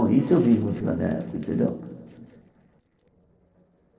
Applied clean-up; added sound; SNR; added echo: neural separator model SepFormer DNS4.